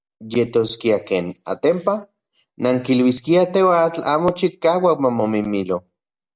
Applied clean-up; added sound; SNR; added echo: none; none; none; none.